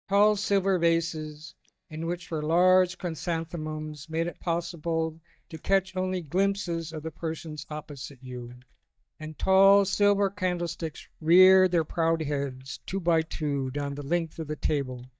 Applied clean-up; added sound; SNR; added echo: neural mask model DeepFilterNet 3.